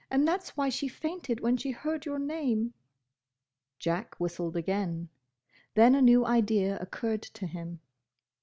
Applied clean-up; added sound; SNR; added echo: none; none; none; none.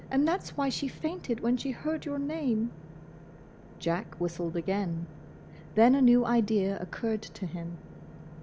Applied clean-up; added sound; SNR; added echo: none; Engine / Boat, Water vehicle; 16 dB; none.